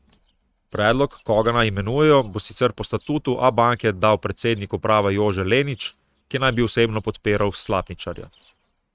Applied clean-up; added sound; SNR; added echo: neural mask model RNNoise.